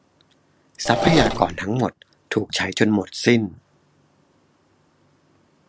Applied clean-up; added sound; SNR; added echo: none; Engine / Mechanisms; 0 dB; none.